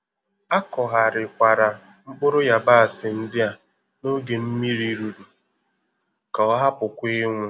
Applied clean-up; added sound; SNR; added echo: none; none; none; none.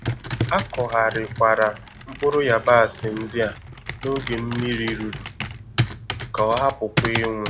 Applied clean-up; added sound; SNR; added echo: none; Computer keyboard; 6 dB; none.